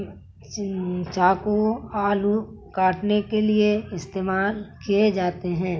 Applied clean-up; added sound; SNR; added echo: none; none; none; none.